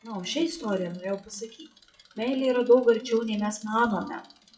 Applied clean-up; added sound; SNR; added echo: classical method WPE with log-MMSE.